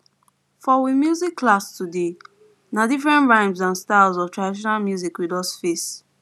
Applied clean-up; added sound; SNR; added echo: none; none; none; none.